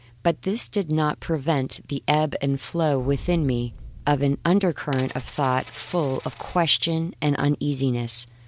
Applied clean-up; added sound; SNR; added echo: none; Boom + Coin (dropping); 15 dB; none.